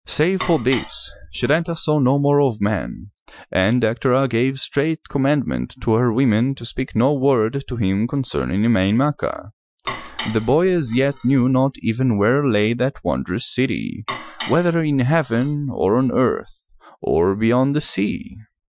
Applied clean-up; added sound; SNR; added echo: classical method Wiener filter.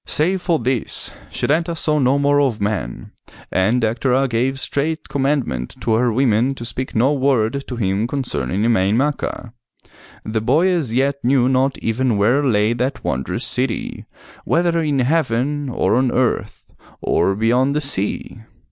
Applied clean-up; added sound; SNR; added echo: none; none; none; none.